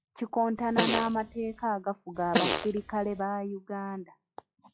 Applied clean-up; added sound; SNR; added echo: classical method log-MMSE.